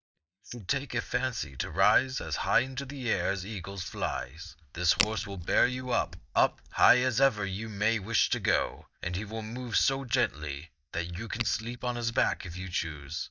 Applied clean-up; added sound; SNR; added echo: neural mask model DeepFilterNet 3.